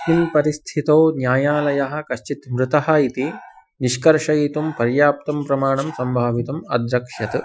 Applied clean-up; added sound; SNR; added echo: classical method Wiener filter.